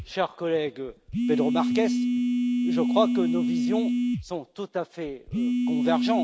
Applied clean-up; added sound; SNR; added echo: none; Telephone; -4 dB; none.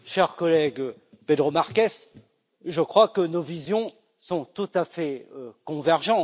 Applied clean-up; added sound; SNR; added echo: none; none; none; none.